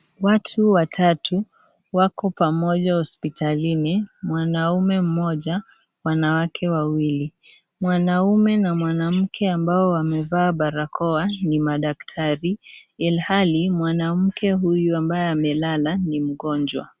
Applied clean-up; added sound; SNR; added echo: none; none; none; none.